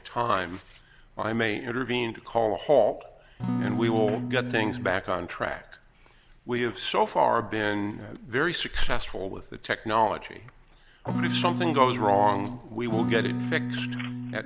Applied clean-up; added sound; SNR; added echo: none; Acoustic guitar / Strum; 3 dB; none.